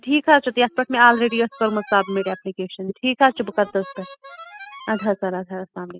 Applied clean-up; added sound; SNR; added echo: classical method spectral subtraction.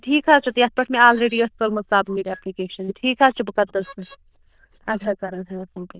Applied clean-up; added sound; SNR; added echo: neural diffusion model UNIVERSE++.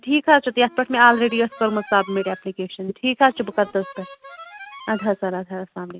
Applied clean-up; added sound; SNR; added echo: none; Harmonica; 19 dB; none.